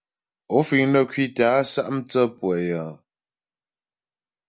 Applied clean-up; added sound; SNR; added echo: none; none; none; none.